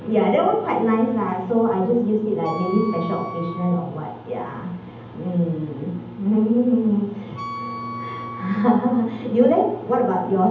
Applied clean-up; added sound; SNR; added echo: none; Wind instrument, woodwind instrument; 13 dB; reverberation time 0.8 s.